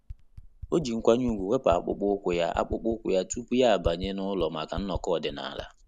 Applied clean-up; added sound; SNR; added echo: none; Typing; 14 dB; none.